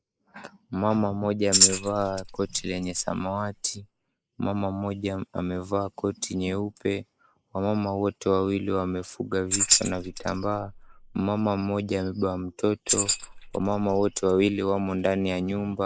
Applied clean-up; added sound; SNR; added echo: neural mask model Resemble Enhance denoiser.